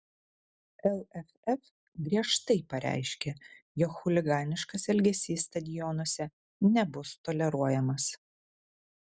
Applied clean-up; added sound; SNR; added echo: none; none; none; none.